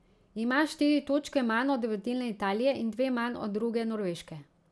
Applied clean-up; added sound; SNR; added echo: none; none; none; none.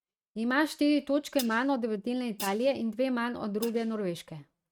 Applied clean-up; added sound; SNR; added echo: neural mask model RNNoise.